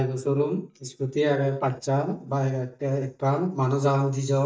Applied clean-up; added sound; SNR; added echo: neural mask model DeepFilterNet 3.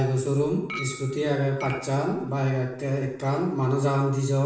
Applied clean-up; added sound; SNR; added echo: none; Chink, clink; 15 dB; reverberation time 0.7 s.